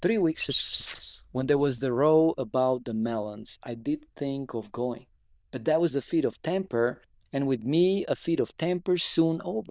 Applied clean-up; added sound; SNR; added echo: neural diffusion model UNIVERSE++.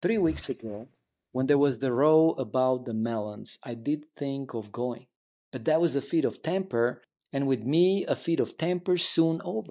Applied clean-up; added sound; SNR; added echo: neural mask model DeepFilterNet 3.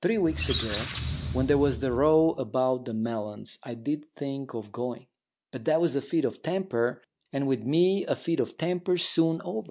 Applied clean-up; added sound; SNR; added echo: none; Squeak; 6 dB; none.